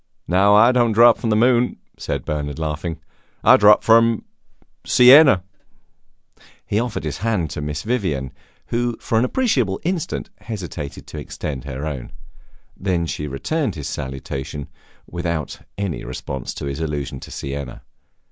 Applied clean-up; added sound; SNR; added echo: none; none; none; none.